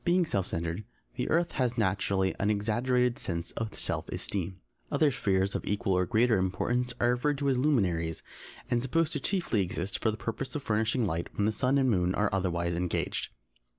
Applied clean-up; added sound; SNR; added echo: none; none; none; none.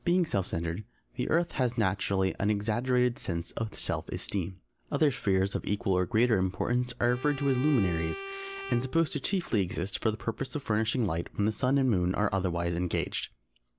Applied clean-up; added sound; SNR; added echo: none; Bowed string instrument; 13 dB; none.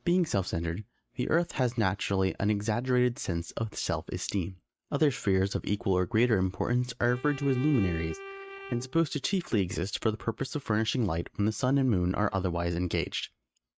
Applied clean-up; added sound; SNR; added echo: neural mask model RNNoise.